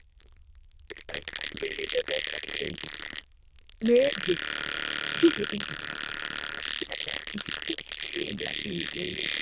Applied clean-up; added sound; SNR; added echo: neural diffusion model UNIVERSE++.